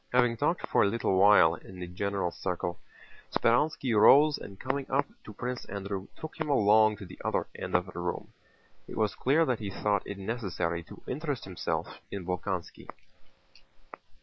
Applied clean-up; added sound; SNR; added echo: none; none; none; none.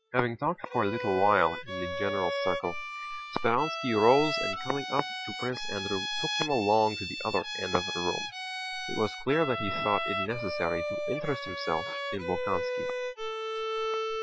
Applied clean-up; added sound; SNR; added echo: classical method Wiener filter.